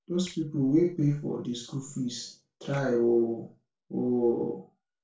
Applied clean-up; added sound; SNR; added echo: neural separator model SepFormer DNS4.